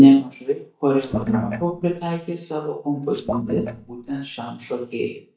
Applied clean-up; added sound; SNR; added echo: neural mask model DeepFilterNet 3.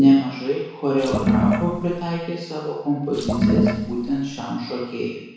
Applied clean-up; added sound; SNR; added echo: none; Sink (filling or washing) / Water; 0 dB; reverberation time 1.1 s.